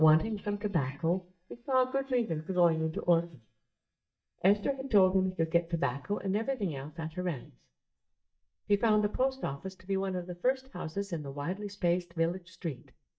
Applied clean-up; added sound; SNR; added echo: neural mask model DeepFilterNet 3.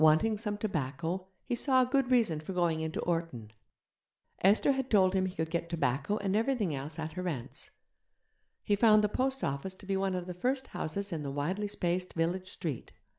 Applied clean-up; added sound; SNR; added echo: none; none; none; none.